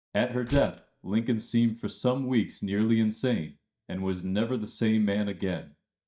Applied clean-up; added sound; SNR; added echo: neural mask model DeepFilterNet 3.